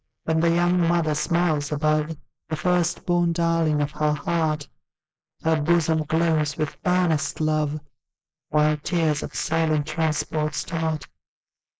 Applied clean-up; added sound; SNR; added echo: neural mask model Resemble Enhance denoiser.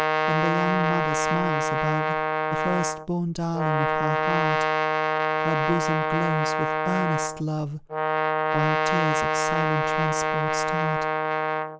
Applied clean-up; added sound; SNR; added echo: none; Brass instrument; -5 dB; none.